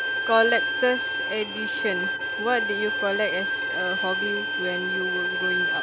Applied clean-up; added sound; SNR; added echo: none; Bowed string instrument; -1 dB; none.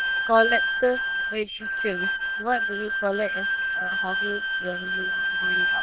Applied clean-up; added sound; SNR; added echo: neural diffusion model UNIVERSE++.